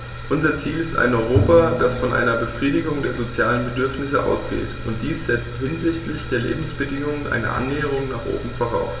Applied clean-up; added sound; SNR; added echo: none; Bowed string instrument; 7 dB; reverberation time 0.1 s.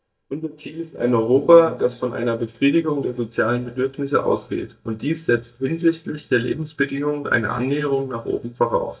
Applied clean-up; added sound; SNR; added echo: neural mask model DeepFilterNet 3.